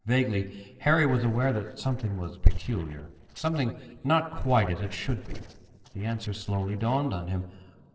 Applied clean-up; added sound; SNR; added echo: neural separator model SepFormer DNS4.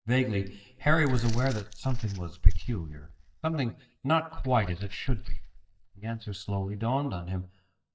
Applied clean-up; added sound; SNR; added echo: neural mask model DeepFilterNet 3.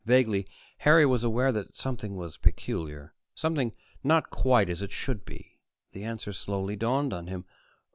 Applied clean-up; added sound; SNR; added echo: none; none; none; none.